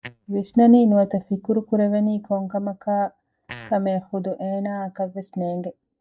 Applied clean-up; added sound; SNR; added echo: neural mask model DeepFilterNet 3.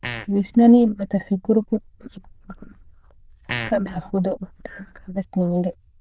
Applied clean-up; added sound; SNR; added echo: neural diffusion model UNIVERSE++.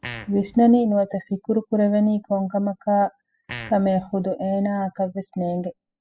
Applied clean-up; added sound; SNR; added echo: classical method spectral subtraction.